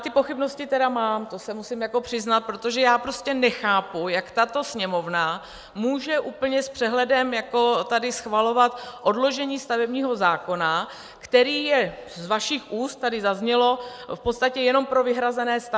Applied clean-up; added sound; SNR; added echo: none; none; none; none.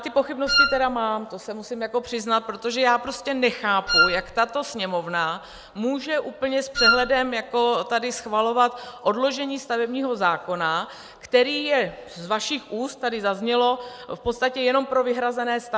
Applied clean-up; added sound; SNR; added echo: none; Wind instrument, woodwind instrument; -2 dB; none.